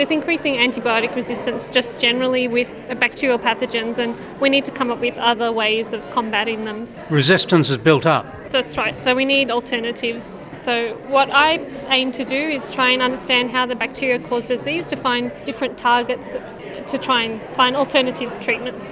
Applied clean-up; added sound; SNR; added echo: none; none; none; none.